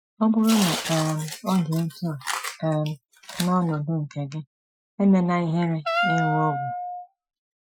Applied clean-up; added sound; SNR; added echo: classical method Wiener filter.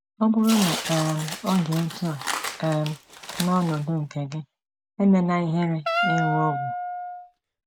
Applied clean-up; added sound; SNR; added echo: none; Tearing + Wind instrument, woodwind instrument; 6 dB; none.